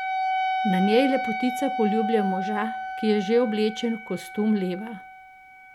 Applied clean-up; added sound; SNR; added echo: none; Wind instrument, woodwind instrument; 4 dB; none.